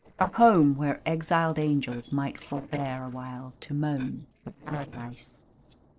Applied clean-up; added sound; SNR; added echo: neural separator model SepFormer DNS4.